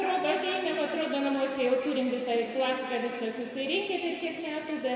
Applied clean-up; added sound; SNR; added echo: none; Marimba, xylophone; 18 dB; reverberation time 2.2 s.